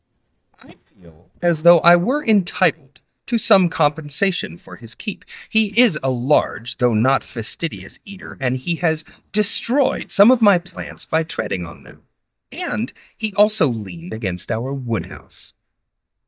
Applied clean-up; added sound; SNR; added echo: neural mask model DeepFilterNet 3.